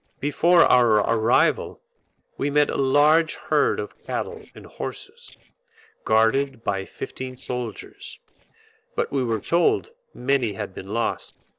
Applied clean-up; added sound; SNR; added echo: neural separator model SepFormer DNS4.